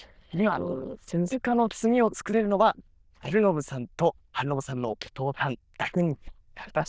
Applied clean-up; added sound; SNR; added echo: neural diffusion model UNIVERSE++.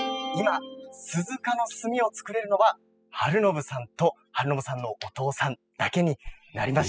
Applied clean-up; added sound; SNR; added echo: classical method spectral subtraction.